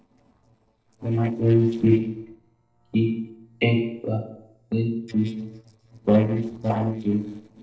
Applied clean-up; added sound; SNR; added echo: neural separator model SepFormer DNS4.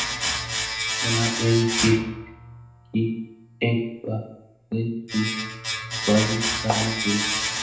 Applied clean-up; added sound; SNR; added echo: none; Domestic sounds, home sounds; 3 dB; reverberation time 0.7 s.